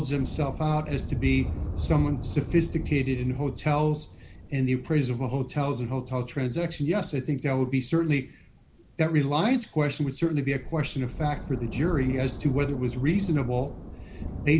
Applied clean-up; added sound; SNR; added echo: none; Thunder; 9 dB; none.